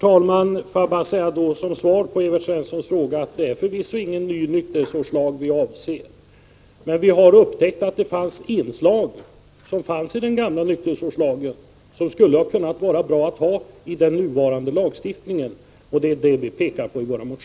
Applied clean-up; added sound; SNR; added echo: none; none; none; none.